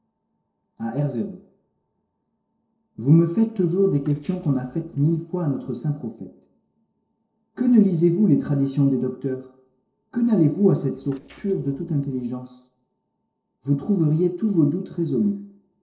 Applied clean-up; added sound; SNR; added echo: neural separator model SepFormer DNS4.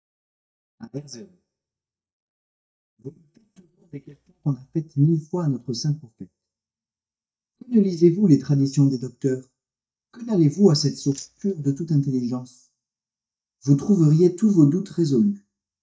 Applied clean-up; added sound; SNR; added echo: neural mask model DeepFilterNet 3.